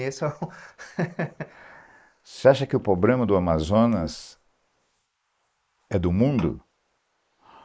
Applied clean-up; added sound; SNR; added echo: neural mask model Resemble Enhance denoiser.